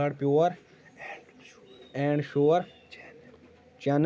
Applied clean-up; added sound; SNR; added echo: none; none; none; none.